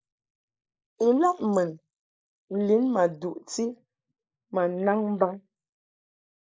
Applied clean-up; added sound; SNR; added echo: neural mask model Resemble Enhance denoiser.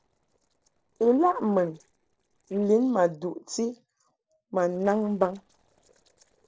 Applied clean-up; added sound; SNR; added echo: neural separator model SepFormer DNS4.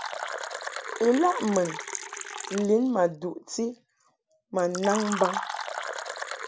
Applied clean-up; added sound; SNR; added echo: none; Fill (with liquid); 8 dB; none.